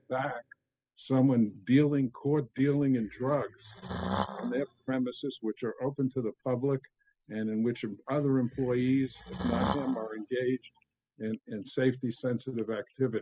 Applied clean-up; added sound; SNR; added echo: classical method spectral subtraction.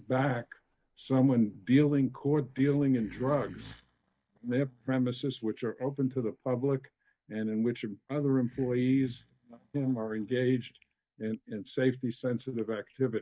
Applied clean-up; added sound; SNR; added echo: neural mask model DeepFilterNet 3.